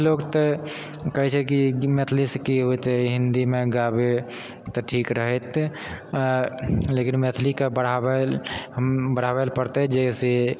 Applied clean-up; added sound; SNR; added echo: none; none; none; none.